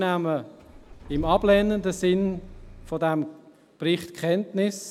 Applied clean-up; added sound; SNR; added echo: none; Engine starting / Car; 14 dB; none.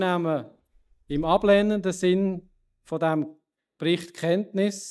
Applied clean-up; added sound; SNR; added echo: neural mask model DeepFilterNet 3.